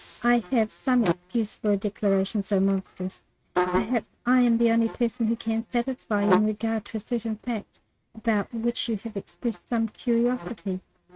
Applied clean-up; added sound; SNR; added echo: neural mask model RNNoise.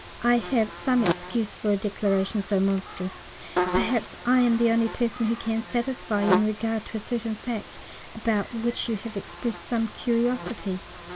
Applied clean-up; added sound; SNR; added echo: none; Buzz; 8 dB; none.